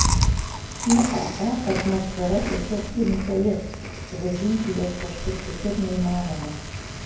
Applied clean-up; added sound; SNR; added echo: none; Chewing, mastication; 3 dB; reverberation time 0.9 s.